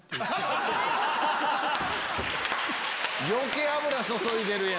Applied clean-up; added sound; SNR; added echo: none; none; none; none.